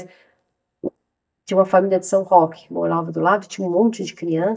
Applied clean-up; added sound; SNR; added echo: neural mask model DeepFilterNet 3.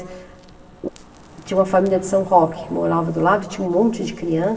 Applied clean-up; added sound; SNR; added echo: none; Ocean; 20 dB; reverberation time 2.5 s.